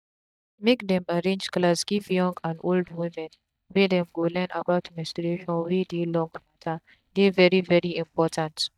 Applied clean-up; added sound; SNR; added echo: neural mask model DeepFilterNet 3.